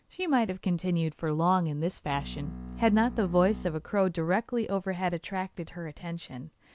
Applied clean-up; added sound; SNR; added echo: none; Bowed string instrument; 12 dB; none.